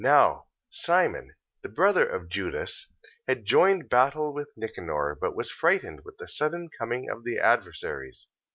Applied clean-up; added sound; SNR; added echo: none; none; none; none.